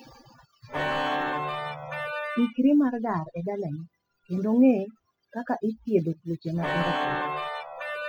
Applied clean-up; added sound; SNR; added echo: classical method spectral subtraction.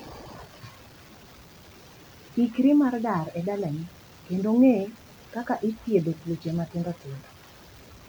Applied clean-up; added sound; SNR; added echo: none; none; none; none.